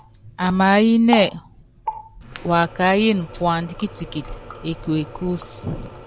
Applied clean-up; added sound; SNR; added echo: none; Water tap, faucet; 13 dB; none.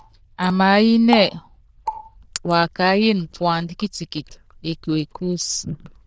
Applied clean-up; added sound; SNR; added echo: neural diffusion model UNIVERSE++.